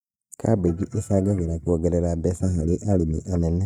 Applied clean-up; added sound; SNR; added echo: neural mask model DeepFilterNet 3.